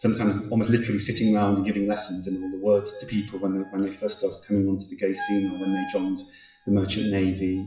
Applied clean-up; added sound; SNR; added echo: classical method WPE with log-MMSE.